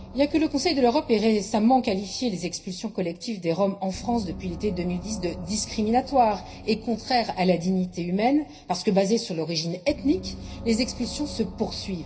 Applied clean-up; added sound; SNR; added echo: none; Gong; 16 dB; reverberation time 0.4 s.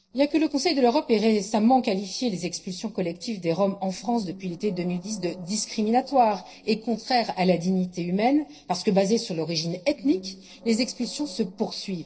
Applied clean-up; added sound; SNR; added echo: neural separator model SepFormer DNS4.